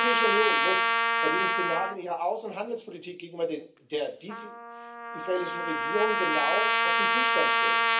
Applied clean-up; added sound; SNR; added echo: none; Trumpet; -5 dB; reverberation time 0.3 s.